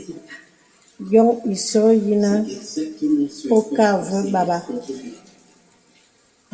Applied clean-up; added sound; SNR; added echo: none; none; none; reverberation time 1.3 s.